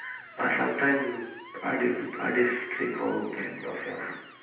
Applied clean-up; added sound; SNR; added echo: none; Screech; 16 dB; reverberation time 0.9 s.